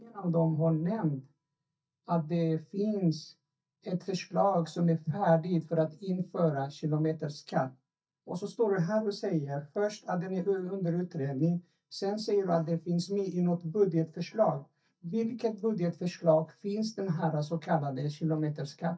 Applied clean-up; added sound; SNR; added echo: neural mask model DeepFilterNet 3.